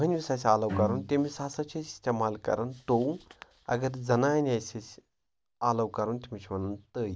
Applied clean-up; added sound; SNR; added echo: none; Bowed string instrument; 8 dB; none.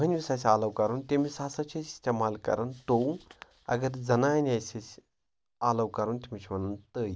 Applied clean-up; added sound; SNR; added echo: none; none; none; none.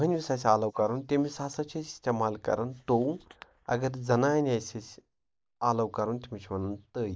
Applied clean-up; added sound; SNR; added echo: neural mask model Resemble Enhance denoiser.